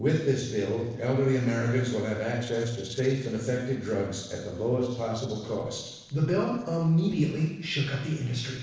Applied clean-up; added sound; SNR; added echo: neural separator model SepFormer DNS4.